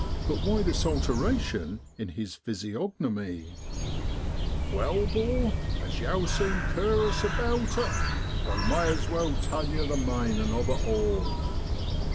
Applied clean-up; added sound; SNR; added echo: none; Bird; -2 dB; none.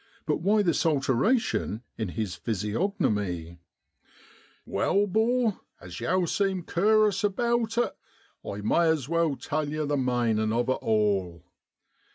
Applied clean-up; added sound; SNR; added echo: none; none; none; none.